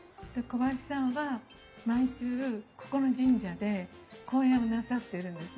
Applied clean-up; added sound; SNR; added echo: none; none; none; none.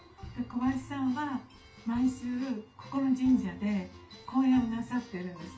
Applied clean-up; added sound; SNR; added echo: none; none; none; reverberation time 0.2 s.